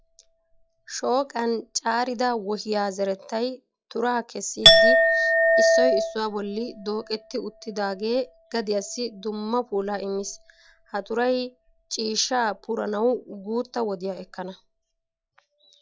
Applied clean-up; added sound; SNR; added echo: classical method log-MMSE.